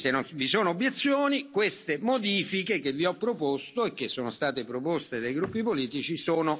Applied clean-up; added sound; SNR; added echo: none; none; none; none.